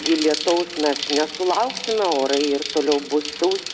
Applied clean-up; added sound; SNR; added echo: none; Bicycle; 8 dB; none.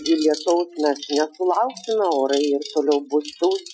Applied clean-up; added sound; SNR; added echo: classical method Wiener filter.